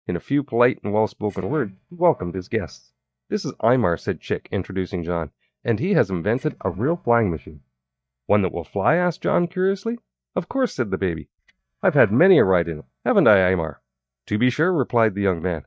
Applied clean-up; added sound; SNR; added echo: neural mask model DeepFilterNet 3.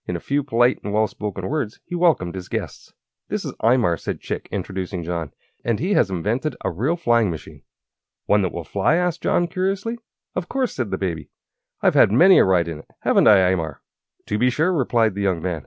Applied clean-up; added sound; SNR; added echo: none; none; none; none.